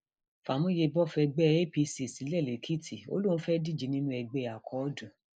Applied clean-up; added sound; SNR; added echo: neural mask model Resemble Enhance denoiser.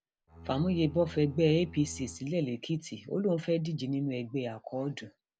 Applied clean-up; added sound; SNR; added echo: none; Bowed string instrument; 16 dB; none.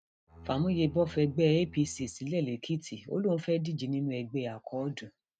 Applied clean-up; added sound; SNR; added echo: neural mask model RNNoise.